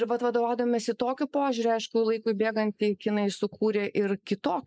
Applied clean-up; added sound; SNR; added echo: neural mask model Resemble Enhance denoiser.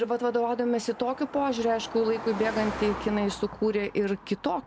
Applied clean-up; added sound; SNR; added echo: none; Car passing by; 12 dB; none.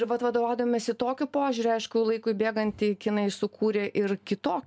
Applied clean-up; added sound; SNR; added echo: none; none; none; none.